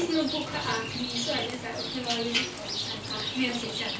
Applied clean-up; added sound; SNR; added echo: none; Rain; 3 dB; reverberation time 0.3 s.